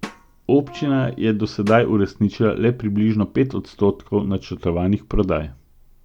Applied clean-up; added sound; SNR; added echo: none; Brass instrument + Drum; 19 dB; none.